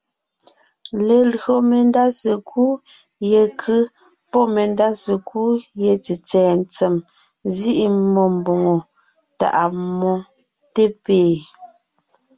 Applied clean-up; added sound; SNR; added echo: none; none; none; none.